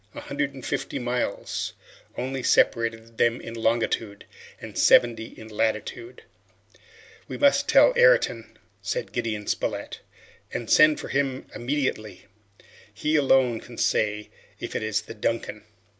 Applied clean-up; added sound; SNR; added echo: none; none; none; none.